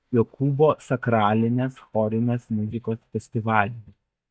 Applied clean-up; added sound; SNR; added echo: neural mask model DeepFilterNet 3.